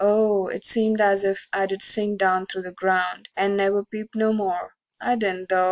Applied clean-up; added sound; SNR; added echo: none; none; none; none.